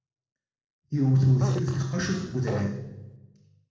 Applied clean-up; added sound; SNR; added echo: none; Fart; 13 dB; reverberation time 1.0 s.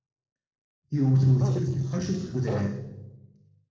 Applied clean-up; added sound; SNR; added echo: neural separator model SepFormer DNS4.